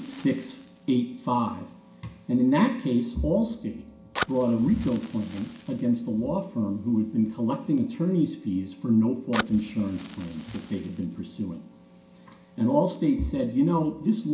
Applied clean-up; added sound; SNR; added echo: none; Fire; 16 dB; reverberation time 0.5 s.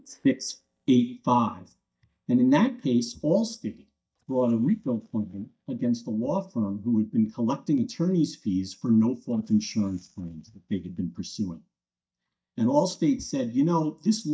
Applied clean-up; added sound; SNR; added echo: neural mask model DeepFilterNet 3.